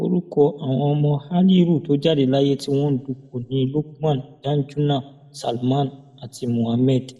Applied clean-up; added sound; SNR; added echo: none; none; none; reverberation time 0.7 s.